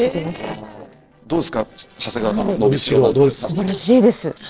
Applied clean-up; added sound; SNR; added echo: neural separator model SepFormer DNS4.